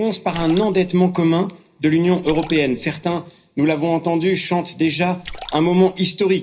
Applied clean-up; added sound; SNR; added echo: none; Splash, splatter; 17 dB; reverberation time 0.4 s.